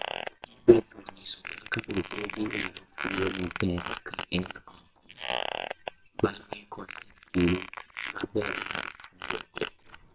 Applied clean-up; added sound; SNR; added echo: neural separator model SepFormer WHAMR!.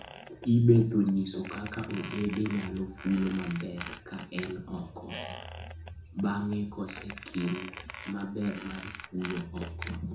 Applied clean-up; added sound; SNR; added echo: none; Squeak; 15 dB; reverberation time 0.5 s.